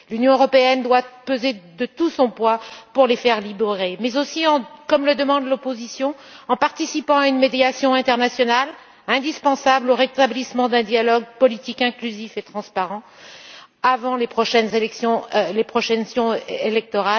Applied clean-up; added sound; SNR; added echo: none; none; none; none.